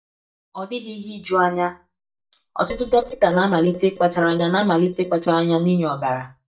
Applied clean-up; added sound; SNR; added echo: neural mask model DeepFilterNet 3.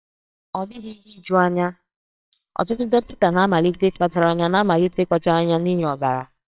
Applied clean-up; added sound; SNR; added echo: neural separator model SepFormer WHAMR!.